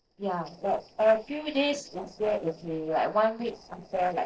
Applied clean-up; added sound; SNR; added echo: neural separator model SepFormer DNS4.